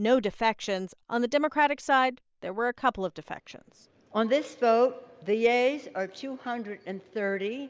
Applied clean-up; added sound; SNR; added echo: none; none; none; none.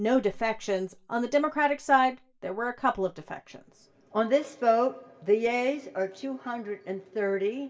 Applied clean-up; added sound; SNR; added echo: none; none; none; reverberation time 0.2 s.